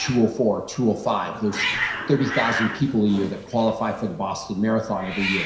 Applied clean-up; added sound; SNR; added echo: none; Hiss; 7 dB; reverberation time 0.7 s.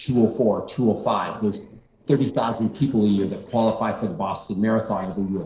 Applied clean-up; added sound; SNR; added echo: neural separator model SepFormer DNS4.